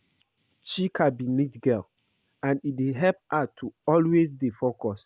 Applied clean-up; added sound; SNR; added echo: none; none; none; none.